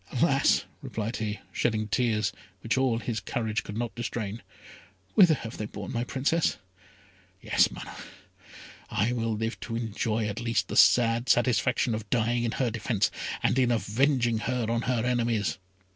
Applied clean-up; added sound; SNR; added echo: none; none; none; none.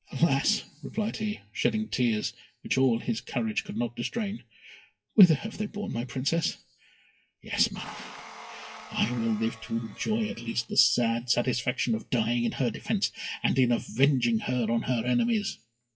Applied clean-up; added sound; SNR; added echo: classical method WPE with log-MMSE.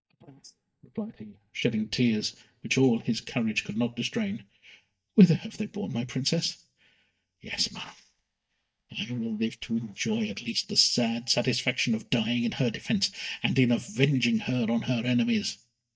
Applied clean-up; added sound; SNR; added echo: neural mask model DeepFilterNet 3.